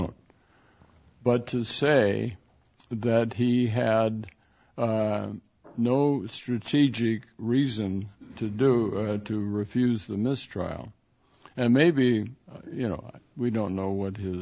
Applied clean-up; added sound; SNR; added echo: none; none; none; none.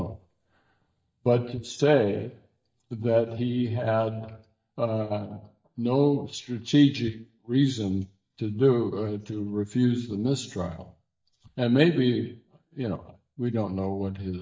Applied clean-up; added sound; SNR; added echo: neural mask model DeepFilterNet 3.